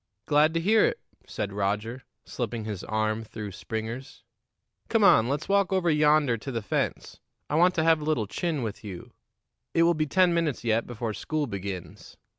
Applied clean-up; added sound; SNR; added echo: none; none; none; none.